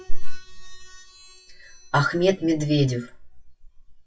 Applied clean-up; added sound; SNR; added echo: classical method WPE with log-MMSE.